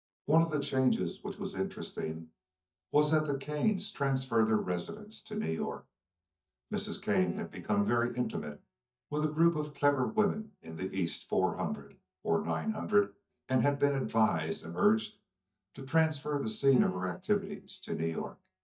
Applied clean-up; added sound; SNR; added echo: neural mask model DeepFilterNet 3.